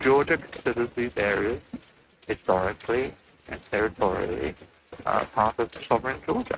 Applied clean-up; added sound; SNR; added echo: neural mask model RNNoise.